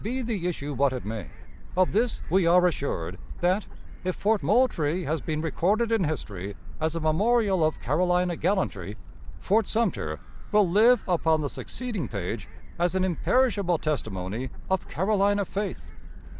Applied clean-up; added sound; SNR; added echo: none; Gull, seagull; 7 dB; none.